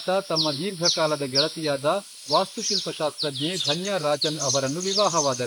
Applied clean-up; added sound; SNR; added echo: neural mask model Resemble Enhance denoiser.